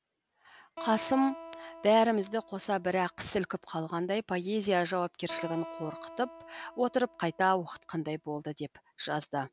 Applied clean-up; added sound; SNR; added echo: none; Acoustic guitar; 15 dB; none.